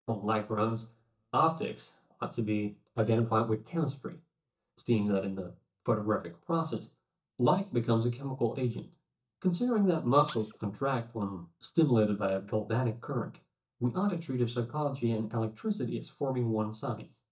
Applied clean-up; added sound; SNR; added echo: neural mask model DeepFilterNet 3.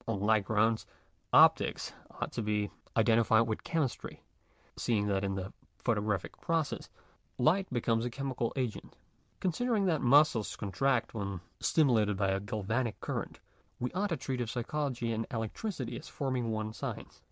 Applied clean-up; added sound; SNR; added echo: none; none; none; none.